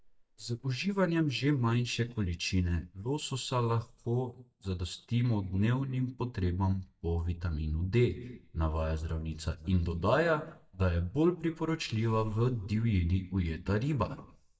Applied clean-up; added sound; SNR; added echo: neural mask model DeepFilterNet 3.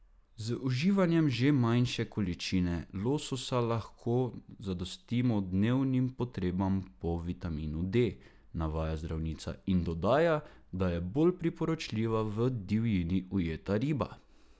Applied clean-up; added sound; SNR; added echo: none; none; none; none.